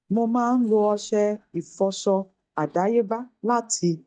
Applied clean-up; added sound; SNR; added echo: neural mask model DeepFilterNet 3.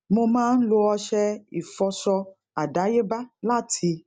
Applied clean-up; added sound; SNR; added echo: none; none; none; none.